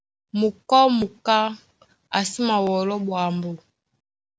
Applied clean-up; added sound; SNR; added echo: none; none; none; none.